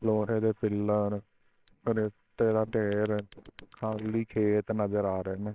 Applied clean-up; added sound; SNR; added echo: neural separator model SepFormer WHAMR!.